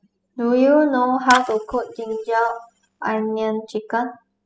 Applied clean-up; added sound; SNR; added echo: classical method spectral subtraction.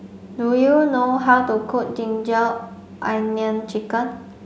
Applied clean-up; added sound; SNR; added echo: none; none; none; none.